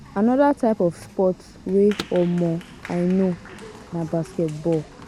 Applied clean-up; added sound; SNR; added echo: none; Car + Applause; 18 dB; none.